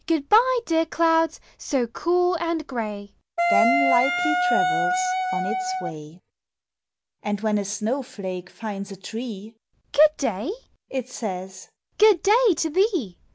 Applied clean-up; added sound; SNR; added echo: none; Wind instrument, woodwind instrument; -2 dB; none.